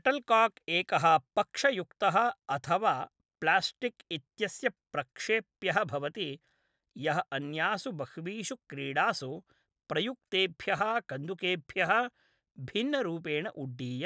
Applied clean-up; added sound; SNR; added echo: none; none; none; none.